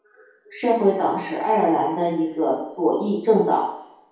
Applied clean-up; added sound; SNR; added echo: none; none; none; reverberation time 2.1 s.